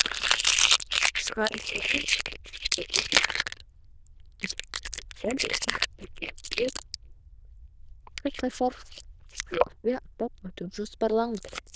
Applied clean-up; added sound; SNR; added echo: neural diffusion model UNIVERSE++.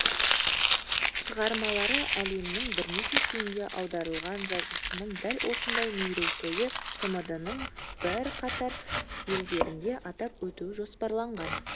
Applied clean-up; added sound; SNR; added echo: none; Domestic sounds, home sounds; -5 dB; none.